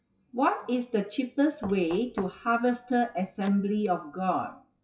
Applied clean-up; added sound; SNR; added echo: classical method WPE with log-MMSE.